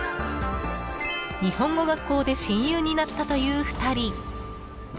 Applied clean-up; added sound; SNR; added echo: none; Crowd / Fireworks; 16 dB; none.